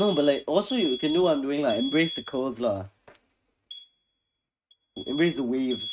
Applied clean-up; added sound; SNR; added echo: neural mask model RNNoise.